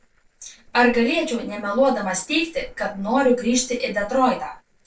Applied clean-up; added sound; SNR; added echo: neural separator model SepFormer DNS4.